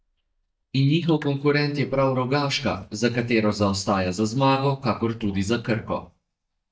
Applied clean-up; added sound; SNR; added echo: neural mask model DeepFilterNet 3.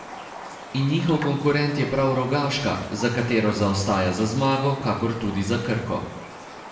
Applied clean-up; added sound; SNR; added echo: none; Raindrop; 14 dB; reverberation time 0.8 s.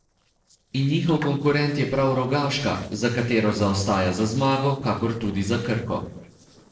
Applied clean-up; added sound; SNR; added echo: neural separator model SepFormer DNS4.